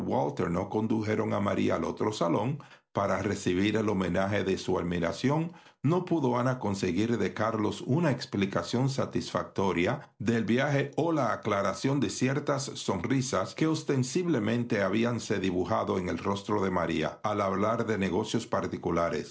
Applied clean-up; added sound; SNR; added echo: none; none; none; none.